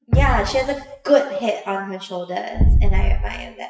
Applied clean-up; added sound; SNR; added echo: classical method WPE with log-MMSE.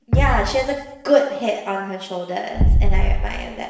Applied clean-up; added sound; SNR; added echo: none; Thump, thud; -3 dB; reverberation time 0.9 s.